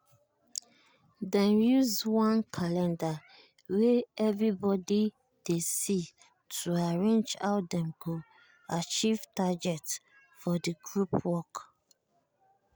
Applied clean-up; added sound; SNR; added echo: none; none; none; none.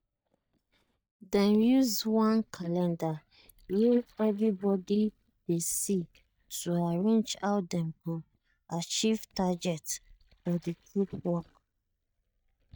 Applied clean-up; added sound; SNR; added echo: neural mask model DeepFilterNet 3.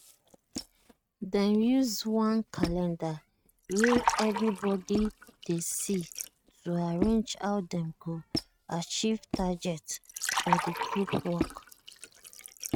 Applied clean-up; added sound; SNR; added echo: neural mask model RNNoise.